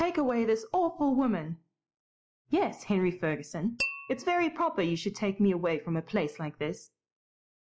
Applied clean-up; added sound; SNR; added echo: classical method log-MMSE.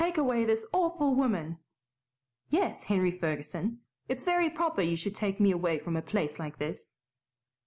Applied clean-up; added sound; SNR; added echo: none; none; none; none.